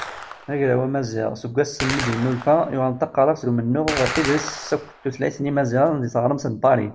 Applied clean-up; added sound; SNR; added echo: none; Gunshot, gunfire; 12 dB; none.